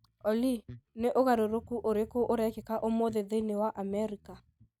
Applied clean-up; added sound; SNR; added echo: neural mask model RNNoise.